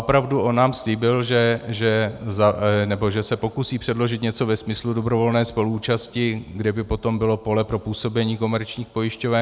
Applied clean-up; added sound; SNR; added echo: none; none; none; none.